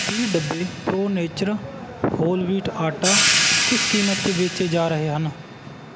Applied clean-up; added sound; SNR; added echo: none; Hi-hat; 2 dB; none.